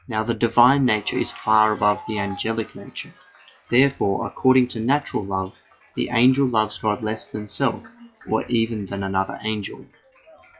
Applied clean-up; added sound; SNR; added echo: classical method log-MMSE.